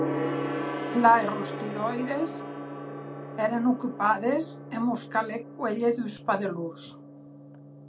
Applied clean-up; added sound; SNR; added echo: none; Gong; 7 dB; none.